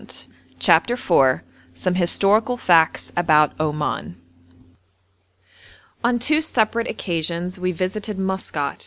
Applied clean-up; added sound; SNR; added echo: none; none; none; none.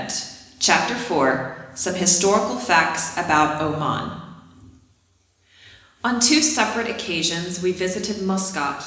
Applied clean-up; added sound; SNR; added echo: none; none; none; reverberation time 1.0 s.